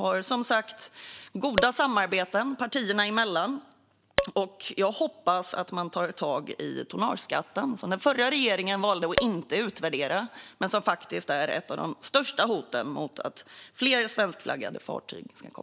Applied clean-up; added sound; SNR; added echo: none; Tap / Glass; 0 dB; none.